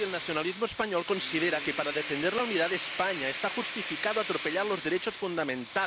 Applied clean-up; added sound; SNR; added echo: none; Tools; 6 dB; none.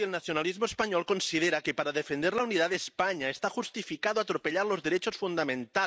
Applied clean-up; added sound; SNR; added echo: none; none; none; none.